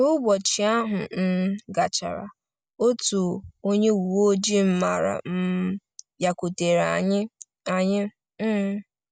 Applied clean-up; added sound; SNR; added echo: none; none; none; none.